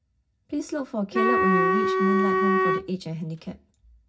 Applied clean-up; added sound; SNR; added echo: none; Wind instrument, woodwind instrument; -5 dB; reverberation time 0.4 s.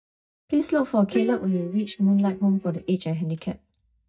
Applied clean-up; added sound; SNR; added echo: neural mask model DeepFilterNet 3.